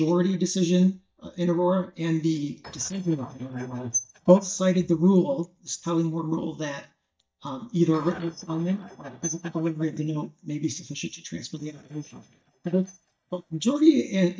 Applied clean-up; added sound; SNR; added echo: neural mask model DeepFilterNet 3.